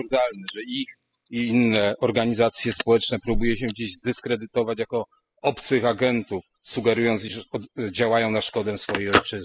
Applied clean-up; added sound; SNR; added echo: classical method spectral subtraction.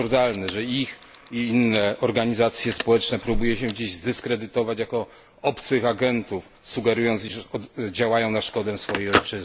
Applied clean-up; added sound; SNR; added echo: none; Telephone; 11 dB; none.